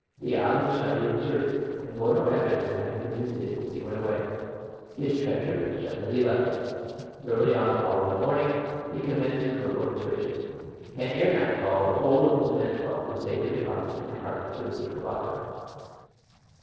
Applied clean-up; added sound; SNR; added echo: neural separator model SepFormer DNS4.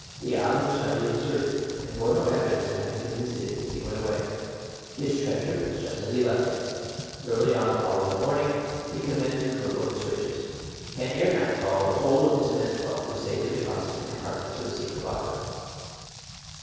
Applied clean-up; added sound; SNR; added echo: none; Rain; 13 dB; reverberation time 2.2 s.